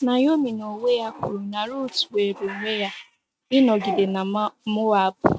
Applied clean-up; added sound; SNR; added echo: neural mask model RNNoise.